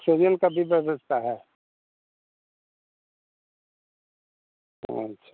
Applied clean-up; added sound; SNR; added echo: none; none; none; none.